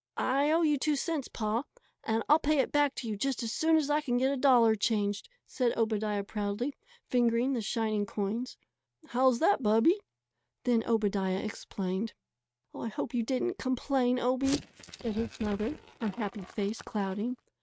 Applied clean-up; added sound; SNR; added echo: neural mask model RNNoise.